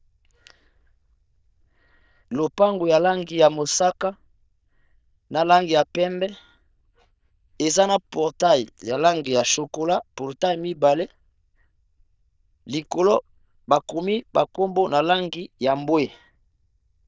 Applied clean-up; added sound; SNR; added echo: neural diffusion model UNIVERSE++.